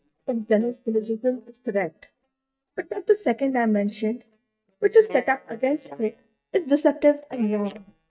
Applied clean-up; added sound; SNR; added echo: neural mask model DeepFilterNet 3.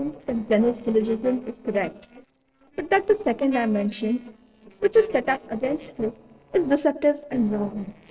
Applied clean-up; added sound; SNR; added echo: neural separator model SepFormer DNS4.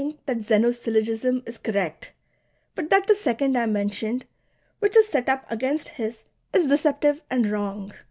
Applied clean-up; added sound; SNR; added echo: none; none; none; none.